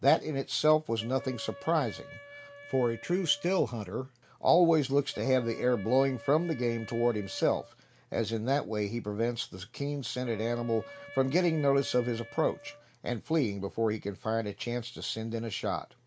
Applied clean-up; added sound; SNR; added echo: none; Wind instrument, woodwind instrument; 19 dB; none.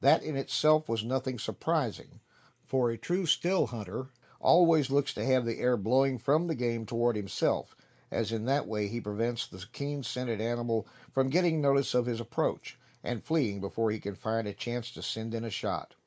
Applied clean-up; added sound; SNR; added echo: neural mask model Resemble Enhance denoiser.